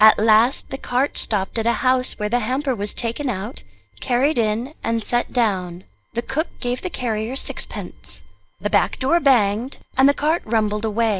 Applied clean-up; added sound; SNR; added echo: neural separator model SepFormer DNS4.